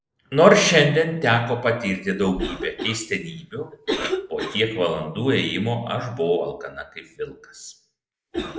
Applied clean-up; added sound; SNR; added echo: neural mask model Resemble Enhance denoiser.